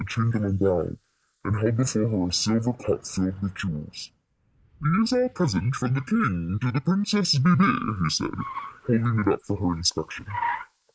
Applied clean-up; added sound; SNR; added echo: neural mask model Resemble Enhance denoiser.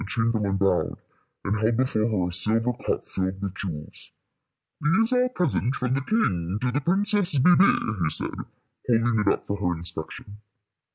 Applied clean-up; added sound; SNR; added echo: none; none; none; none.